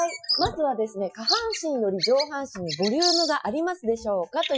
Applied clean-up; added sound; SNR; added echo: classical method Wiener filter.